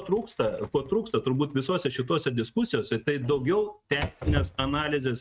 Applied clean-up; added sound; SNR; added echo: neural mask model RNNoise.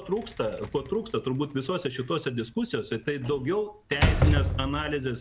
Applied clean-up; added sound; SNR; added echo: none; Slam; 1 dB; none.